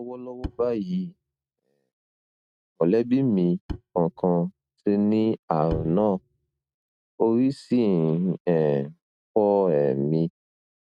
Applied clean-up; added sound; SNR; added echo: neural mask model RNNoise.